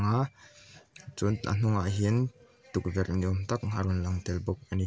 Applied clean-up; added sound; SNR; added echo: none; none; none; none.